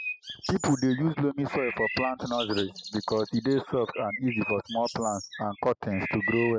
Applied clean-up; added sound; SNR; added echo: classical method spectral subtraction.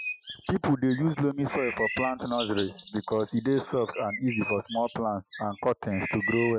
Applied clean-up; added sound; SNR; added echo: classical method Wiener filter.